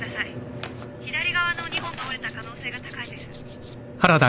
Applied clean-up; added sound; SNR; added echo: none; Tools; 20 dB; none.